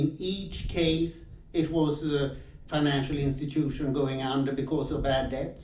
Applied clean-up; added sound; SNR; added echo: none; Wind; 13 dB; reverberation time 0.4 s.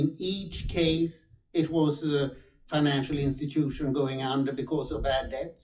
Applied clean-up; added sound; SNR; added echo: classical method WPE with log-MMSE.